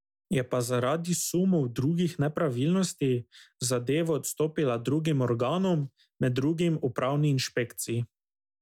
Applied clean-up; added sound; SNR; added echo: none; none; none; none.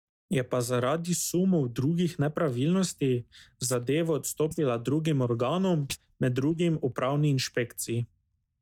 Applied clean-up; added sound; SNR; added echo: neural mask model DeepFilterNet 3.